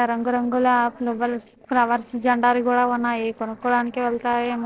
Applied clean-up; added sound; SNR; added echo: neural separator model SepFormer DNS4.